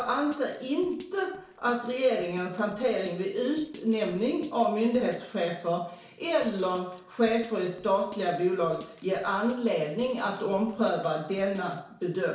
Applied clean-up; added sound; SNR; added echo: neural separator model SepFormer DNS4.